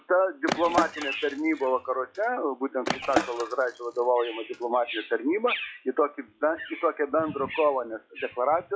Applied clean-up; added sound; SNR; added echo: classical method log-MMSE.